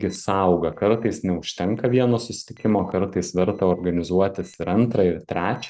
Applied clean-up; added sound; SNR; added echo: neural separator model SepFormer DNS4.